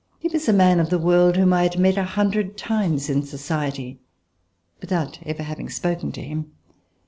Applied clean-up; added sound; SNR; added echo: none; none; none; none.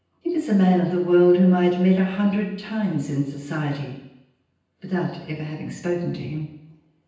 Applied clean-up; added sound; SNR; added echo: none; none; none; reverberation time 0.9 s.